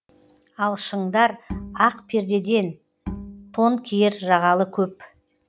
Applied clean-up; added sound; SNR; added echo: none; Bowed string instrument; 14 dB; none.